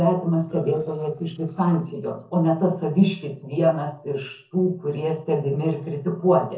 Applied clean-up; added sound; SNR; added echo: neural separator model SepFormer DNS4.